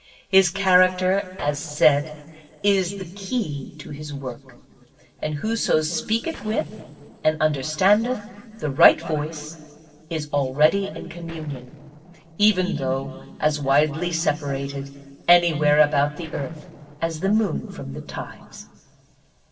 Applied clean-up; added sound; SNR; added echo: neural separator model SepFormer DNS4.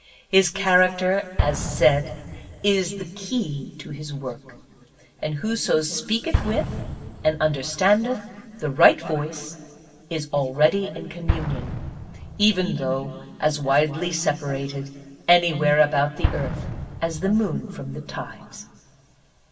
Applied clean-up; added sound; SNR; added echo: none; Explosion; 9 dB; reverberation time 2.6 s.